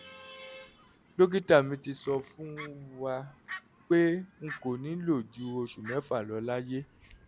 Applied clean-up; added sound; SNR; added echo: none; Fowl; 19 dB; none.